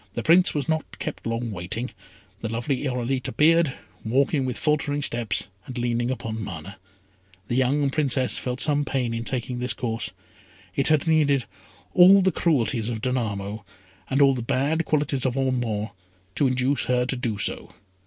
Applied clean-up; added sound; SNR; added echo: none; none; none; none.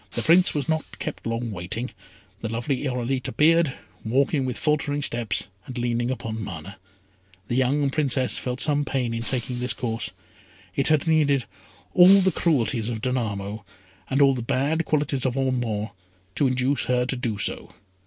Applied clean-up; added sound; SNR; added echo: none; Shatter; 15 dB; none.